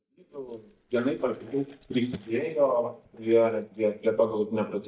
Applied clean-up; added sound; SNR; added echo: neural mask model DeepFilterNet 3.